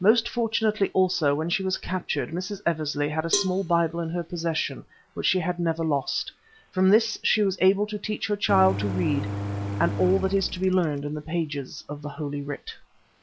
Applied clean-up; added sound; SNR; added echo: none; Engine + Cowbell; 7 dB; none.